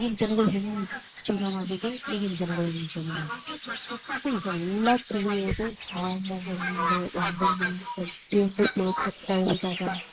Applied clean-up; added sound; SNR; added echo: neural mask model Resemble Enhance denoiser.